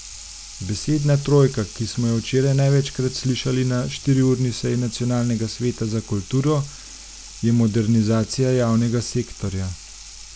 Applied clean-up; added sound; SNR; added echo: none; Sink (filling or washing) / Water tap, faucet; 17 dB; none.